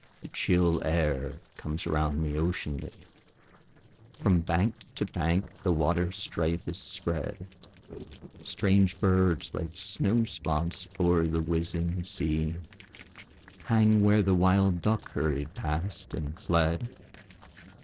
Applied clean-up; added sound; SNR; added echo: neural separator model SepFormer DNS4.